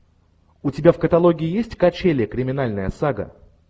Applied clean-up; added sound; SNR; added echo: none; none; none; none.